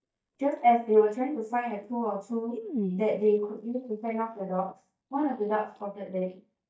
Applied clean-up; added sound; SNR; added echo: neural mask model DeepFilterNet 3.